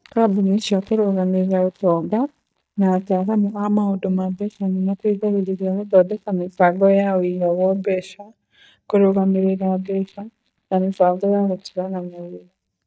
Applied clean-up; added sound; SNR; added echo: neural mask model DeepFilterNet 3.